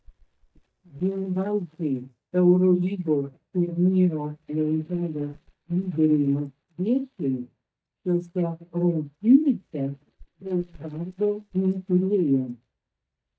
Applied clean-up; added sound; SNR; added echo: neural mask model DeepFilterNet 3.